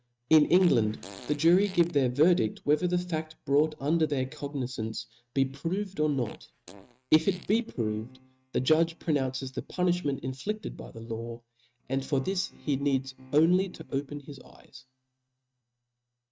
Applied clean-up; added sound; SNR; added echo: neural mask model RNNoise.